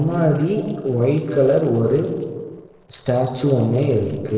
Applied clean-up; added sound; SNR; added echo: neural separator model SepFormer DNS4.